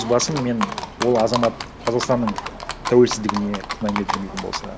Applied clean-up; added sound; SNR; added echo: none; Livestock, farm animals, working animals; 7 dB; none.